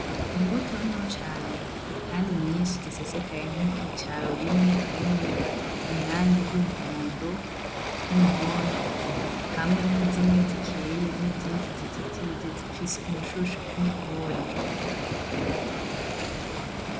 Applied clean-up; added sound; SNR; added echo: none; Waves, surf; 3 dB; none.